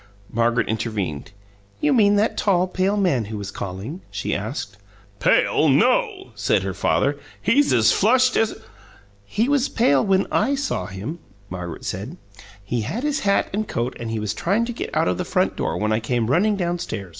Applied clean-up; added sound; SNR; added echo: none; none; none; none.